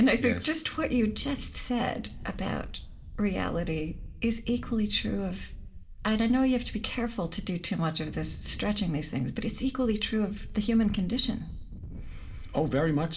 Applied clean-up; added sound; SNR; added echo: none; Wind; 11 dB; reverberation time 0.8 s.